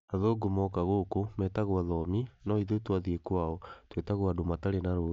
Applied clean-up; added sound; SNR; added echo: none; none; none; none.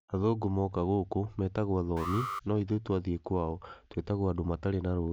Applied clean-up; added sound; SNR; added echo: none; Alarm; 11 dB; none.